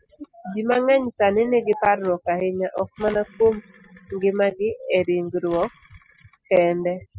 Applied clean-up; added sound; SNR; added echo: classical method spectral subtraction.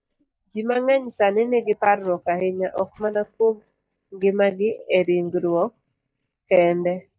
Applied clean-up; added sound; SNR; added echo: neural mask model DeepFilterNet 3.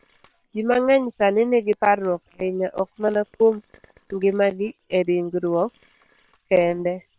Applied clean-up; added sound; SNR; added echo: neural separator model SepFormer WHAM!.